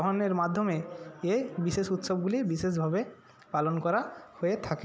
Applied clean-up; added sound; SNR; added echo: none; none; none; none.